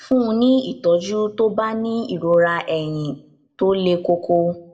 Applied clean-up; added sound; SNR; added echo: none; none; none; reverberation time 0.5 s.